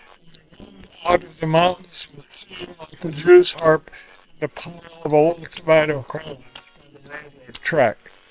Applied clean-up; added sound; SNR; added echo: neural separator model SepFormer WHAM!.